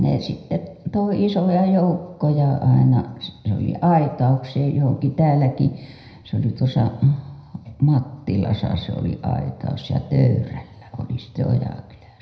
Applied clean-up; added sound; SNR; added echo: none; none; none; reverberation time 0.7 s.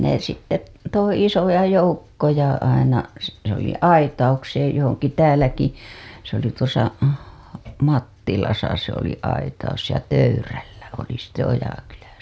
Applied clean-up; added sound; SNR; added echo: none; none; none; none.